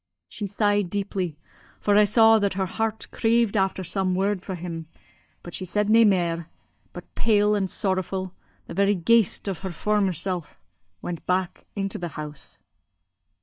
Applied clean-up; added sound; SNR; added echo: neural mask model DeepFilterNet 3.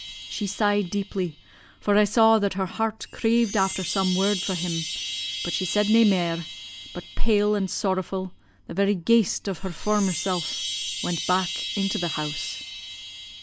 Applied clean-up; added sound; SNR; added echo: none; Chime; 10 dB; none.